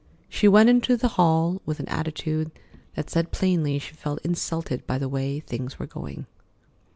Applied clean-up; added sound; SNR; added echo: none; none; none; none.